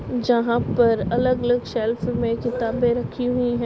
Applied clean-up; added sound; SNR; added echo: none; none; none; none.